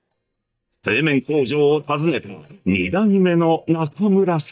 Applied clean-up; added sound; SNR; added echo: neural mask model DeepFilterNet 3.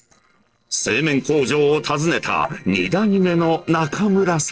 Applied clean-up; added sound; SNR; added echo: neural separator model SepFormer DNS4.